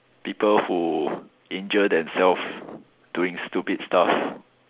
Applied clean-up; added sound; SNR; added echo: none; none; none; none.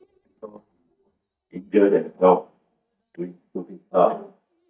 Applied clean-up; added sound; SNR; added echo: neural mask model DeepFilterNet 3.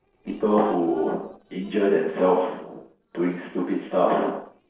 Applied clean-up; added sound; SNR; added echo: neural separator model SepFormer DNS4.